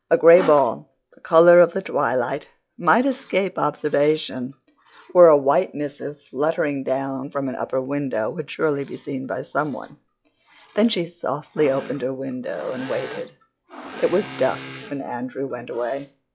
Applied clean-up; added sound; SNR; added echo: classical method log-MMSE.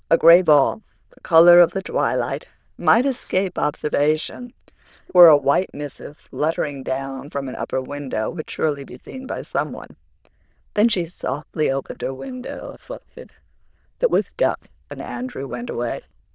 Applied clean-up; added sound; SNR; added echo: neural diffusion model UNIVERSE++.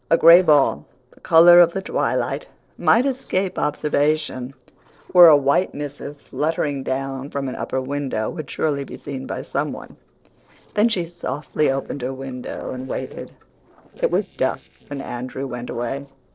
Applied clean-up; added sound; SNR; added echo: neural separator model SepFormer DNS4.